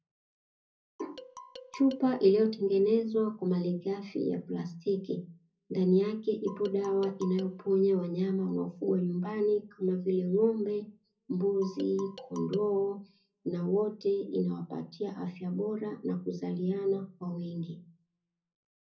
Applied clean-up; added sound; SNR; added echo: none; Marimba, xylophone; 19 dB; reverberation time 0.4 s.